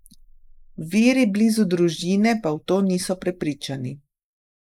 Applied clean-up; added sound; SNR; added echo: neural mask model Resemble Enhance denoiser.